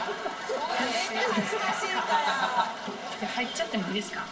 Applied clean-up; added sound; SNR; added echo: none; Snare drum; 19 dB; reverberation time 2.3 s.